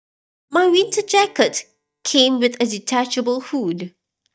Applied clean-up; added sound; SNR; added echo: neural mask model DeepFilterNet 3.